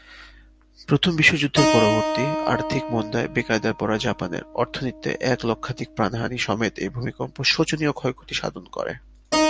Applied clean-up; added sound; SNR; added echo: none; Keyboard (musical); 5 dB; none.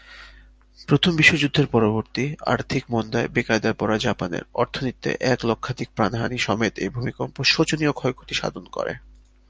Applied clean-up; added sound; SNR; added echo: none; none; none; none.